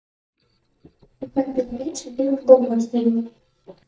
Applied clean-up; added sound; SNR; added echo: neural mask model DeepFilterNet 3.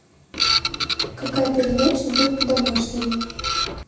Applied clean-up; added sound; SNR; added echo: none; Printer; 1 dB; reverberation time 0.9 s.